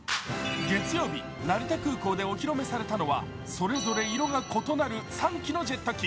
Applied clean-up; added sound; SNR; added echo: none; none; none; none.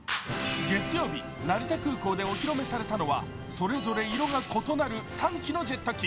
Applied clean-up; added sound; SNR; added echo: none; Frying (food); 12 dB; none.